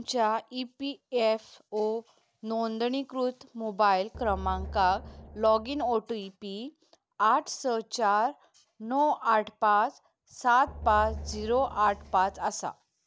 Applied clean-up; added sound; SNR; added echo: none; Drum; 12 dB; none.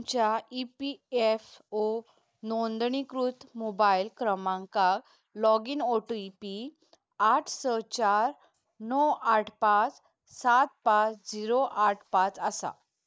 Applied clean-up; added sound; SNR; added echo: neural mask model Resemble Enhance denoiser.